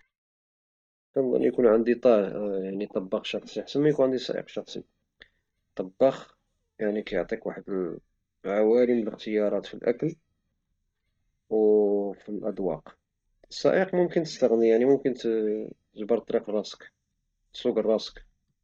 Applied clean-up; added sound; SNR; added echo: neural mask model DeepFilterNet 3.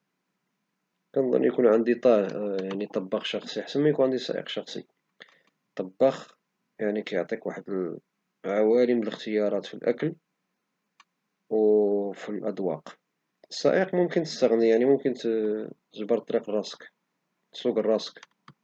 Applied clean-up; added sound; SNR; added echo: none; none; none; none.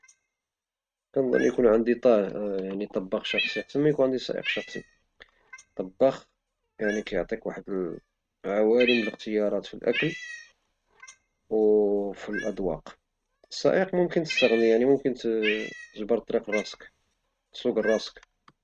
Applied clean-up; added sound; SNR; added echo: neural mask model RNNoise.